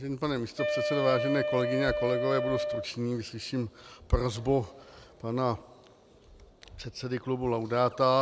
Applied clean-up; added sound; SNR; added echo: none; Wind instrument, woodwind instrument; 1 dB; none.